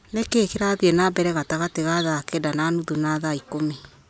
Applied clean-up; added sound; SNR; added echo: none; none; none; none.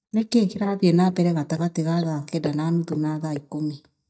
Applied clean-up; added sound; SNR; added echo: neural mask model DeepFilterNet 3.